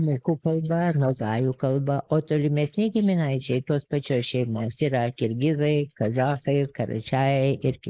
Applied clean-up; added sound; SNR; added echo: neural mask model Resemble Enhance denoiser.